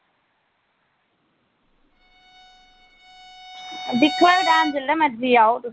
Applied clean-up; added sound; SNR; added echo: none; Bowed string instrument; 9 dB; none.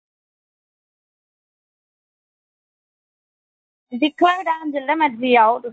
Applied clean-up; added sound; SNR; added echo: neural mask model DeepFilterNet 3.